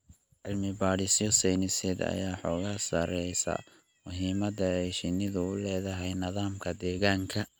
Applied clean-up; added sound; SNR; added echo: none; none; none; none.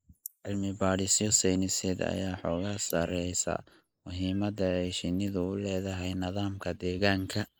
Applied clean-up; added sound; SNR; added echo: neural mask model Resemble Enhance denoiser.